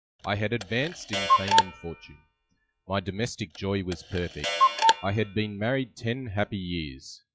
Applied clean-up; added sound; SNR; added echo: classical method log-MMSE.